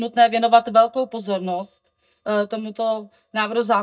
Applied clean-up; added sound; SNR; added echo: neural mask model DeepFilterNet 3.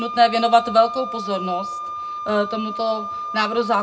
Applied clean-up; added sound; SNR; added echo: none; Wind instrument, woodwind instrument; 8 dB; reverberation time 0.2 s.